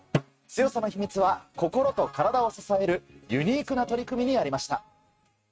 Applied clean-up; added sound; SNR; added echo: neural mask model RNNoise.